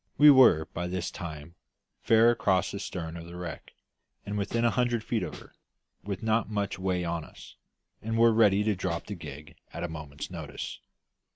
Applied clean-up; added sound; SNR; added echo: none; Snare drum; 17 dB; none.